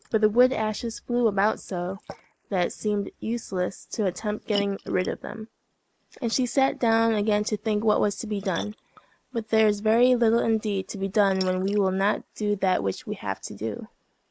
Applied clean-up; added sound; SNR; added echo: neural mask model Resemble Enhance denoiser.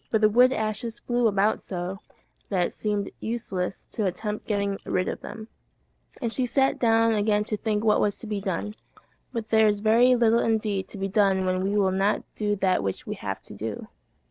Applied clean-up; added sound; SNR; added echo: neural separator model SepFormer DNS4.